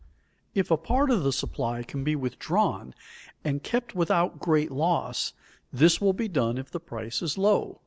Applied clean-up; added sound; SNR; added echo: none; none; none; none.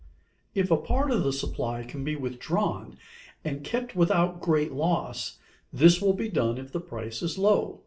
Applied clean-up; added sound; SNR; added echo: none; none; none; reverberation time 0.3 s.